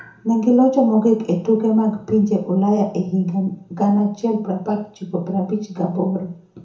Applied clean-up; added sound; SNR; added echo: none; none; none; reverberation time 0.6 s.